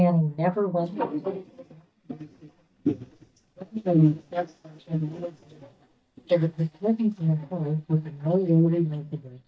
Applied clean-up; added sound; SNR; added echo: neural mask model DeepFilterNet 3.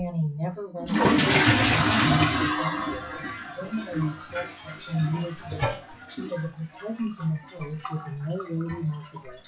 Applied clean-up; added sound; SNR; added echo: classical method WPE with log-MMSE.